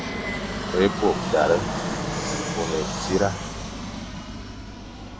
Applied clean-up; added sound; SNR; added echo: none; Fixed-wing aircraft, airplane; 2 dB; none.